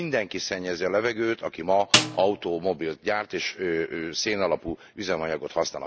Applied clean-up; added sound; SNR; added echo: none; Snare drum; 1 dB; none.